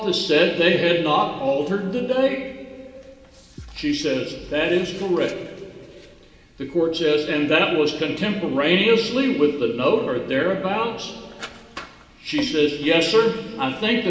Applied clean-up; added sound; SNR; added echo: none; Bass drum; 19 dB; reverberation time 2.5 s.